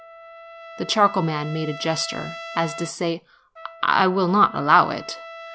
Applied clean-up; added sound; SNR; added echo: none; Trumpet; 15 dB; none.